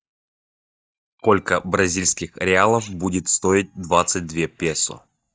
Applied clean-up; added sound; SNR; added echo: neural mask model DeepFilterNet 3.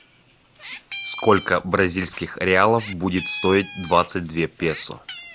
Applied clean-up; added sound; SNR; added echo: none; Meow; 16 dB; none.